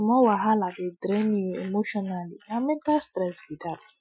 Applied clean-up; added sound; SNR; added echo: classical method Wiener filter.